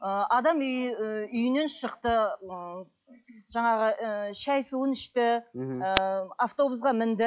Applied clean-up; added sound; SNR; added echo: classical method log-MMSE.